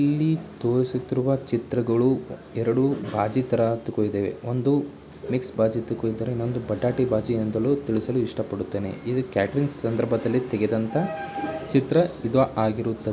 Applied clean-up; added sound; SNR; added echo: none; none; none; none.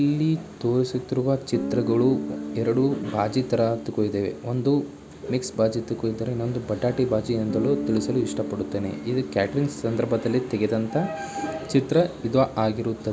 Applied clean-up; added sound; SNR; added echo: none; Guitar; 12 dB; none.